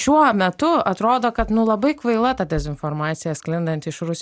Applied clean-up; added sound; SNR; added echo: none; Bass drum; 14 dB; none.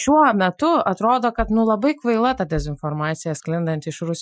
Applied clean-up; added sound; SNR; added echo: classical method Wiener filter.